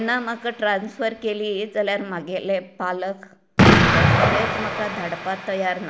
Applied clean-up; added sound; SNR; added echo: none; Explosion; -3 dB; none.